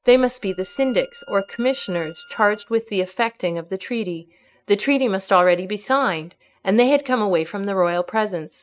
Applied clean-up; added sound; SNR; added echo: neural mask model RNNoise.